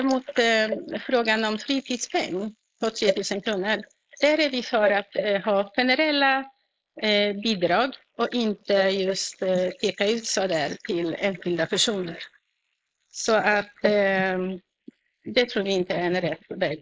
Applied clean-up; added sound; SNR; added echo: neural mask model Resemble Enhance denoiser.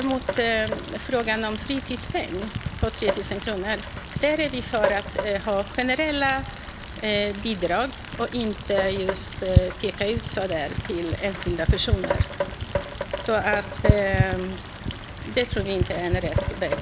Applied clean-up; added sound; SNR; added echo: none; Rain; 1 dB; none.